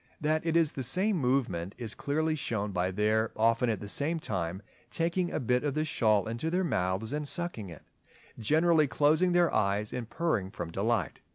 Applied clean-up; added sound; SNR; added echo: none; none; none; none.